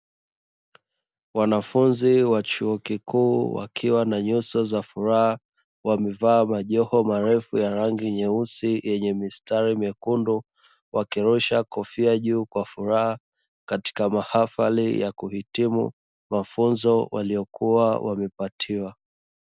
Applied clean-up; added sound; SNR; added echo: none; none; none; none.